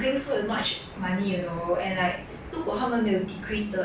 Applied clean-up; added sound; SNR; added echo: none; none; none; none.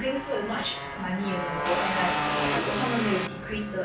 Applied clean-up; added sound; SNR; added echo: none; Vehicle + Motorcycle; 0 dB; none.